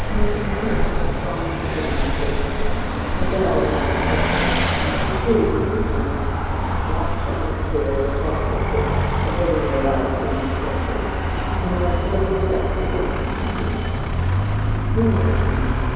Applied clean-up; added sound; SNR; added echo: none; Vehicle; -5 dB; reverberation time 2.2 s.